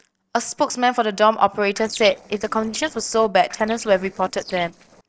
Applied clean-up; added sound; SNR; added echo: neural separator model SepFormer DNS4.